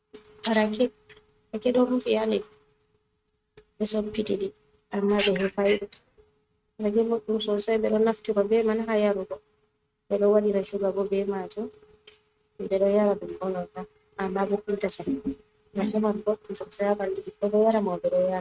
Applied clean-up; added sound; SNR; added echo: neural mask model RNNoise.